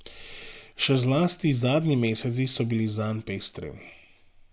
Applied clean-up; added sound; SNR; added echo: none; none; none; none.